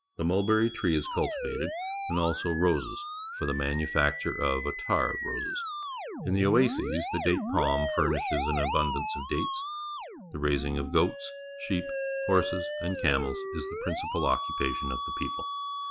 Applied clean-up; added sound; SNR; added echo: classical method Wiener filter.